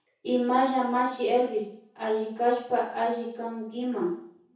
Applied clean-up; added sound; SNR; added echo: none; none; none; reverberation time 0.6 s.